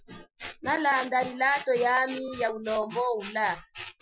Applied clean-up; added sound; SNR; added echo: classical method Wiener filter.